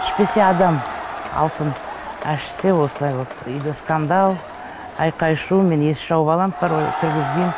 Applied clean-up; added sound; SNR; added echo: none; Crowd; 9 dB; none.